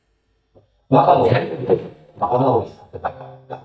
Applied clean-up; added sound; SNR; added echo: neural mask model DeepFilterNet 3.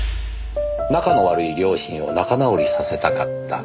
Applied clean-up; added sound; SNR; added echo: none; none; none; none.